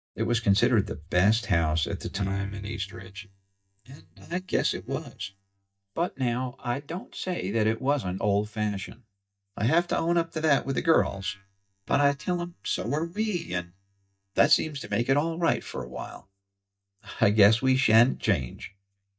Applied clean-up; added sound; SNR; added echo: neural mask model DeepFilterNet 3.